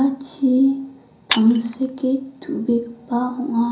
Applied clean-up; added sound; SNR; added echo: none; Shatter; 13 dB; reverberation time 0.6 s.